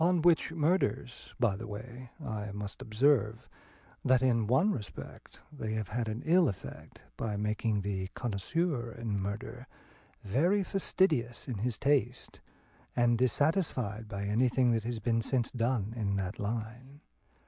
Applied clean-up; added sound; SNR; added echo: none; none; none; none.